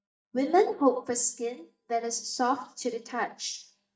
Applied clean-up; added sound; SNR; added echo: neural mask model DeepFilterNet 3.